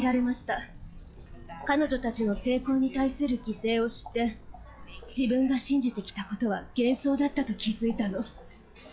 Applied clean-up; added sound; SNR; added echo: classical method log-MMSE.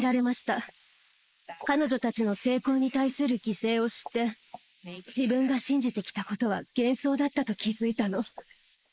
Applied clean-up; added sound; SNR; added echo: neural mask model Resemble Enhance denoiser.